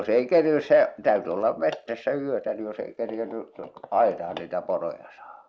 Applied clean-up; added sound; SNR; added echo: neural mask model Resemble Enhance denoiser.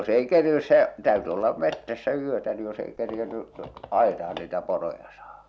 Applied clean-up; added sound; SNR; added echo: none; none; none; none.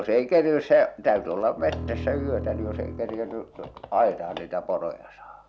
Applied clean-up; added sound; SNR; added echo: none; Bowed string instrument; 9 dB; none.